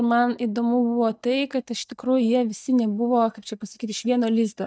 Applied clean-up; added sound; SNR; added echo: neural mask model DeepFilterNet 3.